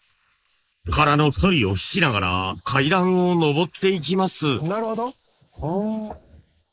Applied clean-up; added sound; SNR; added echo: neural mask model Resemble Enhance denoiser.